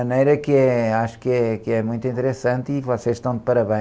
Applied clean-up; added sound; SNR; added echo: none; none; none; none.